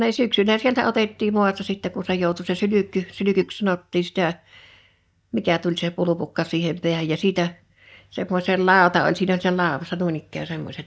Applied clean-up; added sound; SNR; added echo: neural mask model DeepFilterNet 3.